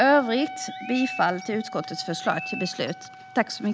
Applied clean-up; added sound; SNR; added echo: none; Wind instrument, woodwind instrument + Chirp, tweet; 12 dB; none.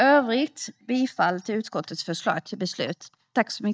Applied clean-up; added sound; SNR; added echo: neural mask model DeepFilterNet 3.